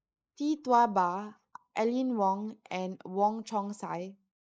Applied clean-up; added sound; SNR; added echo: neural mask model Resemble Enhance denoiser.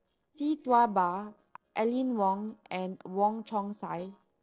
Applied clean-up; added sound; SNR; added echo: neural separator model SepFormer DNS4.